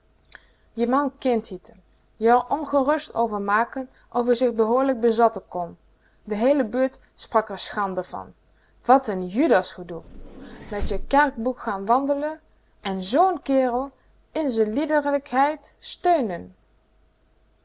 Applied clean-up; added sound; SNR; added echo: none; Vehicle; 10 dB; none.